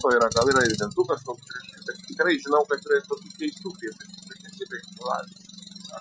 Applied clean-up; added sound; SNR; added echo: classical method Wiener filter.